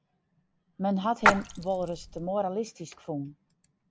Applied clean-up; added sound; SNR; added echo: none; Splash, splatter; -4 dB; none.